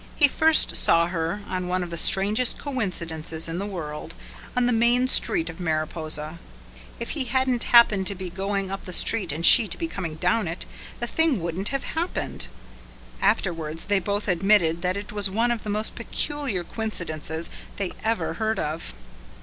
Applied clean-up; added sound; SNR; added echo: none; none; none; none.